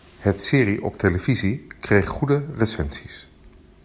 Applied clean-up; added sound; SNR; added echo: none; none; none; none.